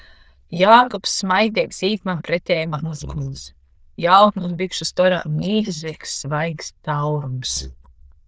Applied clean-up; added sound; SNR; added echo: neural diffusion model UNIVERSE++.